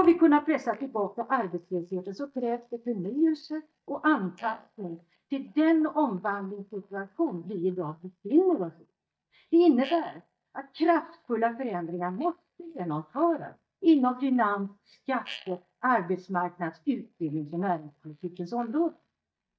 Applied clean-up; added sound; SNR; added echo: neural mask model DeepFilterNet 3.